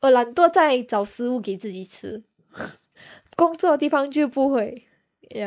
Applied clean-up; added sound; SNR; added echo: neural mask model Resemble Enhance denoiser.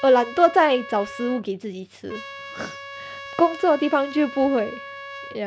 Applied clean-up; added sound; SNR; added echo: none; Trumpet; 15 dB; none.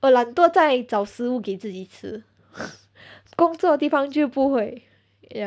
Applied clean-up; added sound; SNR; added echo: none; none; none; none.